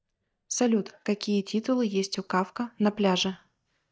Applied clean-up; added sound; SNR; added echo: neural mask model DeepFilterNet 3.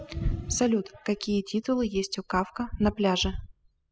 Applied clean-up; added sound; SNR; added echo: classical method spectral subtraction.